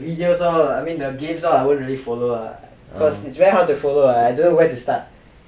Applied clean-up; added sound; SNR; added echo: none; none; none; none.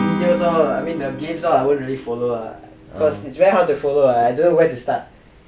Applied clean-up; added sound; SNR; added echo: none; Acoustic guitar / Strum; 11 dB; none.